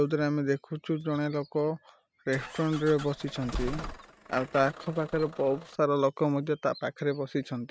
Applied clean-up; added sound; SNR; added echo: neural mask model RNNoise.